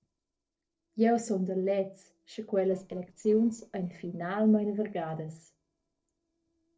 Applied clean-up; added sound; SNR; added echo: neural separator model SepFormer DNS4.